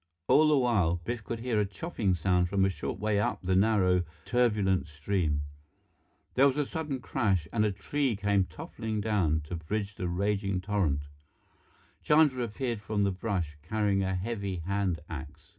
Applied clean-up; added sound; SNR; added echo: none; none; none; reverberation time 0.3 s.